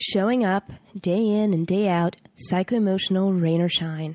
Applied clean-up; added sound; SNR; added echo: none; none; none; none.